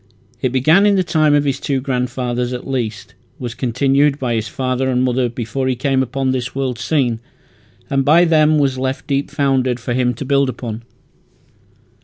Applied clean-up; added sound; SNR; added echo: none; none; none; none.